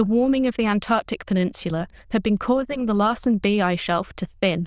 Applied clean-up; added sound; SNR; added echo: neural diffusion model UNIVERSE++.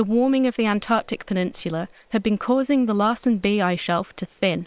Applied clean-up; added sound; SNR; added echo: neural separator model SepFormer WHAM!.